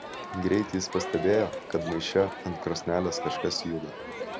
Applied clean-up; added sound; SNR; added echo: none; Crowd; 7 dB; none.